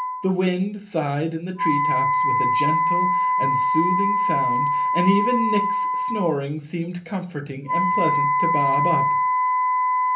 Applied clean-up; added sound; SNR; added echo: none; Wind instrument, woodwind instrument; -4 dB; reverberation time 0.3 s.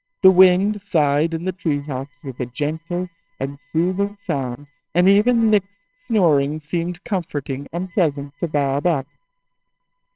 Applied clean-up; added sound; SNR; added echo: neural separator model SepFormer WHAMR!.